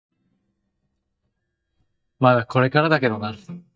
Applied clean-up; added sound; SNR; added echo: neural mask model DeepFilterNet 3.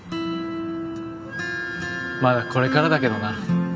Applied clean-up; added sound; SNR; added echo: none; Wind instrument, woodwind instrument; 13 dB; reverberation time 1.1 s.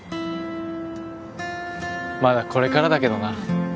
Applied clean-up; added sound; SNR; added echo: none; none; none; none.